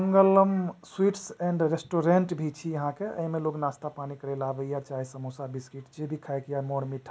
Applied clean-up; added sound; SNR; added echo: none; none; none; none.